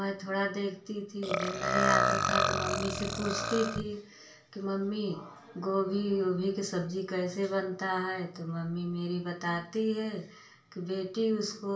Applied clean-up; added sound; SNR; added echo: none; Burping, eructation; -3 dB; reverberation time 0.3 s.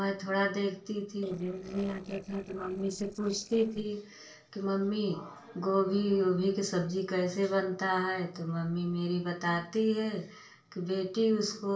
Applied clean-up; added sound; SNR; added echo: neural separator model SepFormer DNS4.